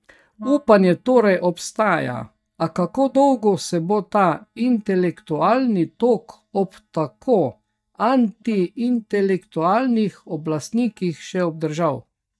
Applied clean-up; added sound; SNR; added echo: neural mask model DeepFilterNet 3.